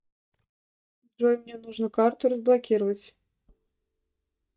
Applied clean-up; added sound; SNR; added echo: neural mask model DeepFilterNet 3.